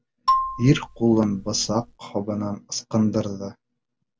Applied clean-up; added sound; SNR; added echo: none; Marimba, xylophone; 3 dB; none.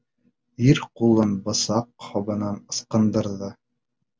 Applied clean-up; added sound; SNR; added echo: none; none; none; none.